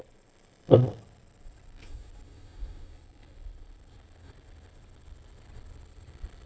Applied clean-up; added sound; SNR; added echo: neural mask model DeepFilterNet 3.